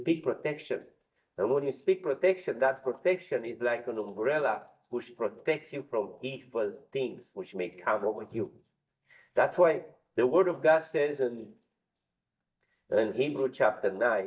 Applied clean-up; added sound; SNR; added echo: neural mask model DeepFilterNet 3.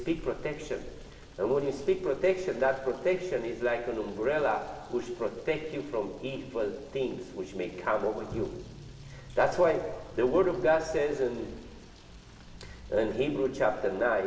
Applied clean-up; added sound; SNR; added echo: none; Motor vehicle (road) / Rain; 17 dB; reverberation time 1.3 s.